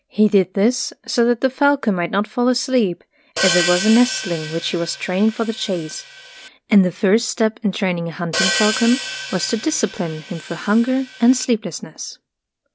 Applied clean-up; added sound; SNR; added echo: none; Hi-hat; 7 dB; none.